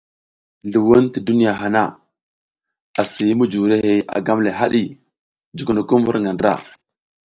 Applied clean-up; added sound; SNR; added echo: neural mask model DeepFilterNet 3.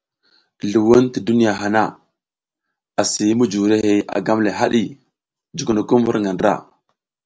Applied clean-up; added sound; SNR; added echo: none; none; none; none.